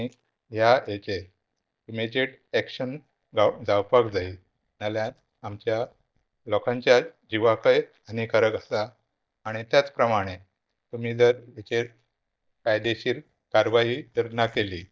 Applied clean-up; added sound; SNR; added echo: neural mask model DeepFilterNet 3.